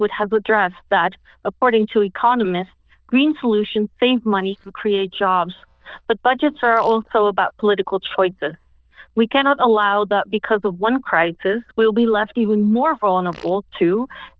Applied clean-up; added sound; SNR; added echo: neural diffusion model UNIVERSE++.